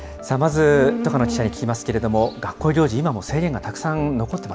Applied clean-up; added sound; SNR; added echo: none; Insect; 10 dB; none.